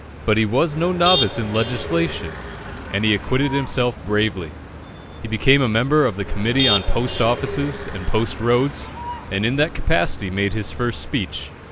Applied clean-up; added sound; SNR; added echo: none; Motor vehicle (road); 8 dB; none.